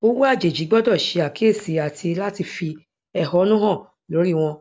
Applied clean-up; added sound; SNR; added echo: none; none; none; none.